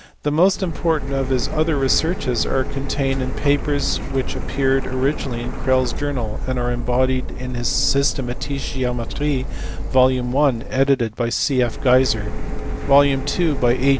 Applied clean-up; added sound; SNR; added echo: none; Printer; 2 dB; none.